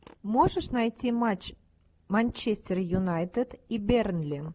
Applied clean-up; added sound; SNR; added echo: none; none; none; none.